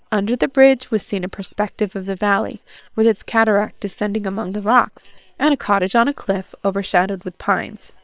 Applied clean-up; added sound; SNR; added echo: neural separator model SepFormer WHAM!.